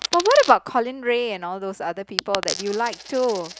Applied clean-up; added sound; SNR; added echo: none; Coin (dropping); 11 dB; none.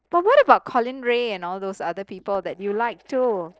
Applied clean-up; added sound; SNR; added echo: neural separator model SepFormer DNS4.